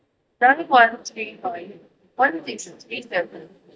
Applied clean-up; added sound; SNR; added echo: neural mask model DeepFilterNet 3.